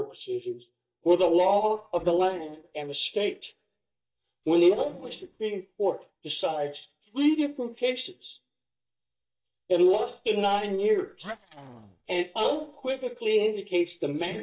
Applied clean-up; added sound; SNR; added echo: neural mask model DeepFilterNet 3.